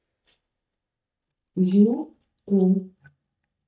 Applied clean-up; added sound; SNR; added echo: neural mask model DeepFilterNet 3.